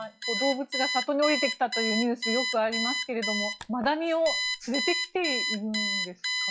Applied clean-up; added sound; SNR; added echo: classical method log-MMSE.